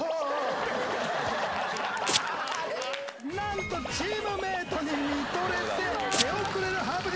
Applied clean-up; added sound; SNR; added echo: none; Domestic sounds, home sounds; 2 dB; none.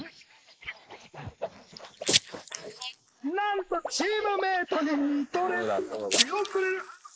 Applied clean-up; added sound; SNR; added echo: neural mask model Resemble Enhance denoiser.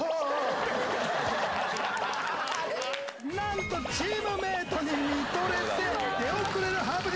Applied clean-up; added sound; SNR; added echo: none; none; none; none.